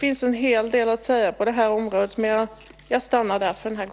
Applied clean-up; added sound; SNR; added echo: none; none; none; none.